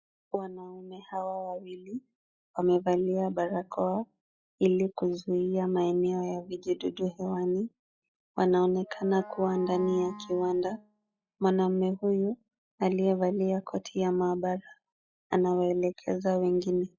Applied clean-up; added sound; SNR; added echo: classical method log-MMSE.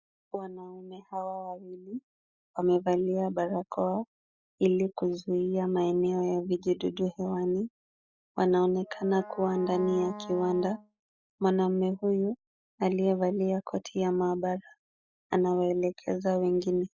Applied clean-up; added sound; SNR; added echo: neural mask model DeepFilterNet 3.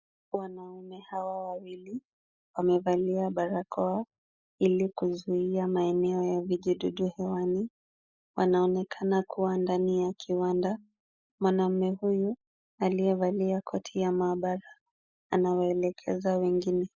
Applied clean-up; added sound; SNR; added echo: neural mask model Resemble Enhance denoiser.